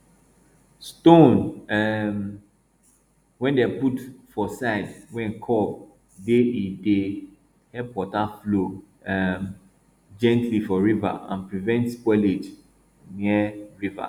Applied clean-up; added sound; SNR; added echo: none; none; none; none.